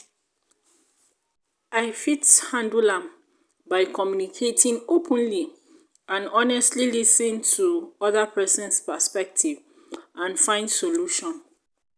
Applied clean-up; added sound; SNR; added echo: none; none; none; none.